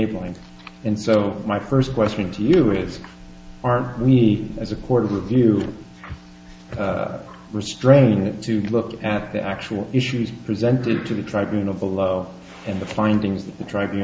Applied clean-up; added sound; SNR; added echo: none; none; none; none.